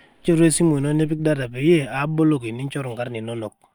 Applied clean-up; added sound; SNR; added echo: neural mask model DeepFilterNet 3.